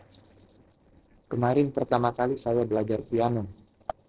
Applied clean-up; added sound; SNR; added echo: neural separator model SepFormer DNS4.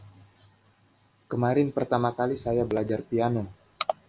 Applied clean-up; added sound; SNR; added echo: none; none; none; none.